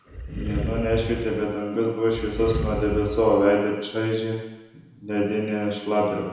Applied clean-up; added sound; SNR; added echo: none; Animal; 6 dB; reverberation time 1.0 s.